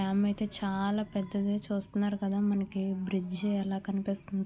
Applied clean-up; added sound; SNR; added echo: none; none; none; none.